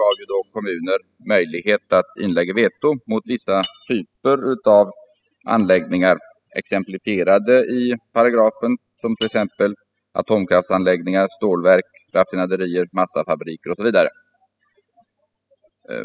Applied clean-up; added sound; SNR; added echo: classical method spectral subtraction.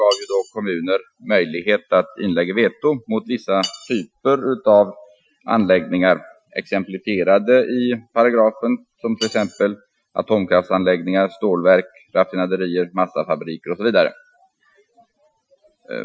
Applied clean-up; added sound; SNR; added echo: classical method Wiener filter.